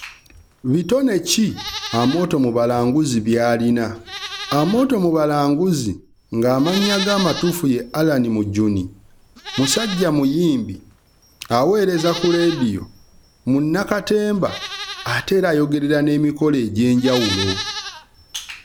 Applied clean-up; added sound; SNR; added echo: none; Livestock, farm animals, working animals; 14 dB; none.